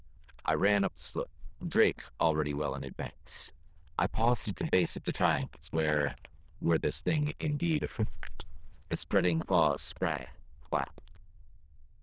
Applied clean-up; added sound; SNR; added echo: neural diffusion model UNIVERSE++.